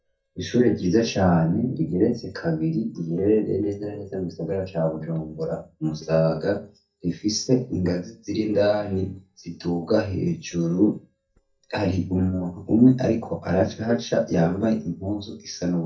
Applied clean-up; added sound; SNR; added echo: neural mask model DeepFilterNet 3.